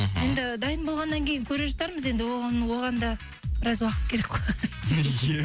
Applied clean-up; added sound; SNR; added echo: none; none; none; none.